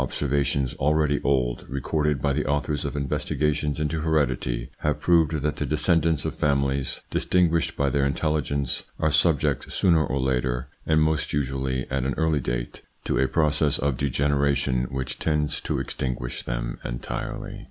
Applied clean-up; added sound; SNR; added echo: none; none; none; none.